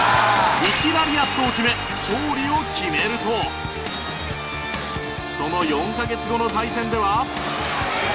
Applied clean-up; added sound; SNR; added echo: none; none; none; none.